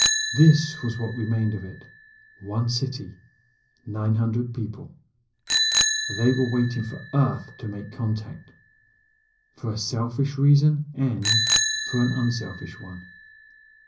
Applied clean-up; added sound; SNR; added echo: none; Bicycle bell; 5 dB; reverberation time 0.5 s.